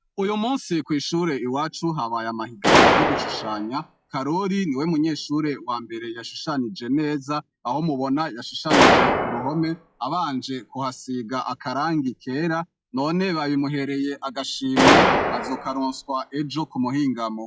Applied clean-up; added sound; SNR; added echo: classical method log-MMSE.